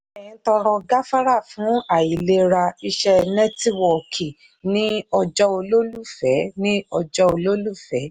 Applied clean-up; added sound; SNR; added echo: none; none; none; none.